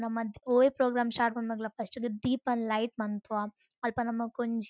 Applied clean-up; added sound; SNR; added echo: none; none; none; none.